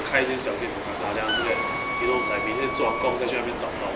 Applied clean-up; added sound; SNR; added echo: none; Wind instrument, woodwind instrument; 4 dB; none.